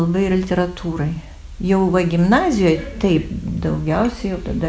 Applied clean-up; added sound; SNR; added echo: none; none; none; none.